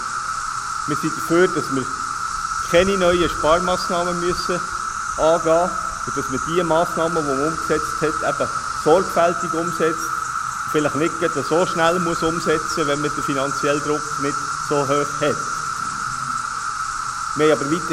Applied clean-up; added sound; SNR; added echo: none; Insect; 3 dB; none.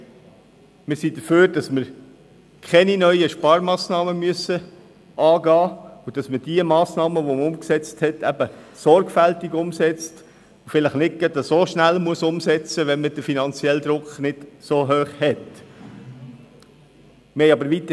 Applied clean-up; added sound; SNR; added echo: none; none; none; none.